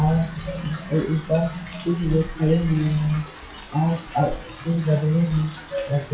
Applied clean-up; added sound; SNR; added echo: classical method WPE with log-MMSE.